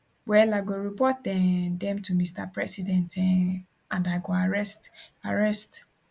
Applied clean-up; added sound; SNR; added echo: none; none; none; none.